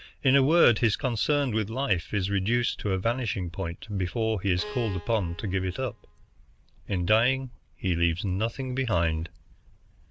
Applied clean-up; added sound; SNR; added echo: none; Bowed string instrument; 17 dB; none.